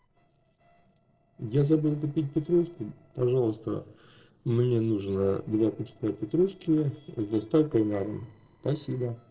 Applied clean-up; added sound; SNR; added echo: neural separator model SepFormer DNS4.